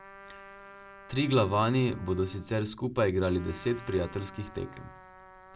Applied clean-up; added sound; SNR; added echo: none; Trumpet; 19 dB; none.